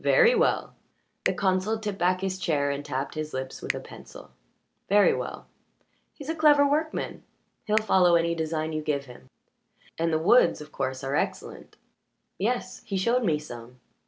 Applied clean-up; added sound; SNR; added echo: none; Finger snapping; 16 dB; none.